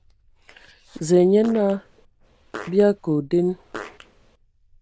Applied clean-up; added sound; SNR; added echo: neural diffusion model UNIVERSE++.